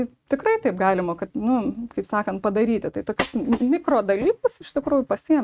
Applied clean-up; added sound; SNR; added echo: neural mask model RNNoise.